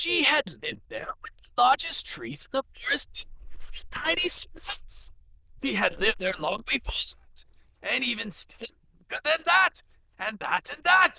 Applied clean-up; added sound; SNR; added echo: neural diffusion model UNIVERSE++.